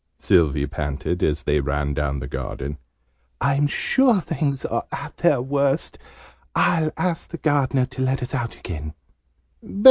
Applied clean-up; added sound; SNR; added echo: neural mask model Resemble Enhance denoiser.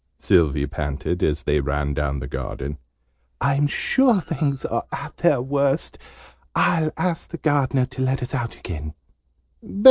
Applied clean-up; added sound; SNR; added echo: neural separator model SepFormer DNS4.